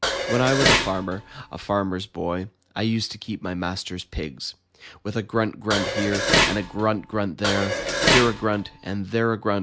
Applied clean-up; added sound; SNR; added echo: none; Dishes, pots, and pans; -2 dB; none.